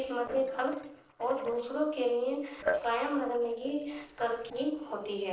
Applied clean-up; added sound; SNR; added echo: neural separator model SepFormer DNS4.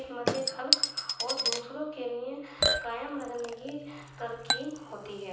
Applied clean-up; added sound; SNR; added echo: none; Chink, clink / Liquid; -4 dB; reverberation time 0.9 s.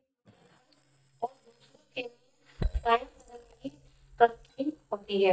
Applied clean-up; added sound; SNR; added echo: neural mask model DeepFilterNet 3.